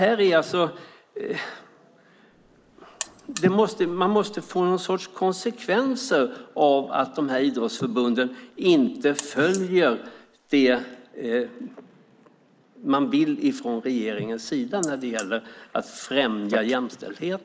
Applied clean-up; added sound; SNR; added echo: neural mask model Resemble Enhance denoiser.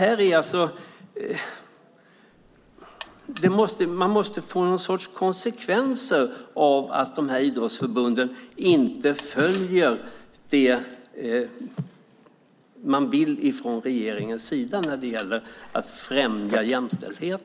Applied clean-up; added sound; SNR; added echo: none; Alarm; 17 dB; none.